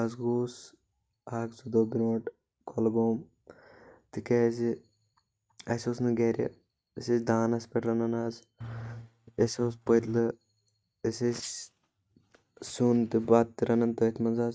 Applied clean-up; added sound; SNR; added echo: neural mask model RNNoise.